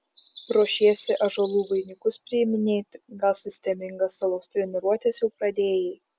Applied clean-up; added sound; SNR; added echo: none; Bird vocalization, bird call, bird song; 14 dB; none.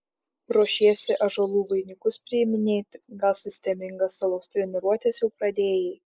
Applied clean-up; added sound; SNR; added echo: neural mask model Resemble Enhance denoiser.